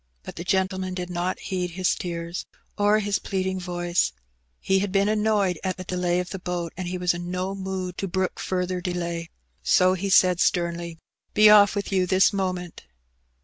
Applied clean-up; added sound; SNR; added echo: none; none; none; none.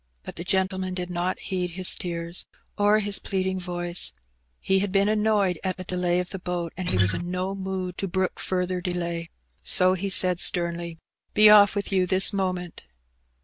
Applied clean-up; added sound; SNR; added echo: none; Acoustic guitar; -1 dB; none.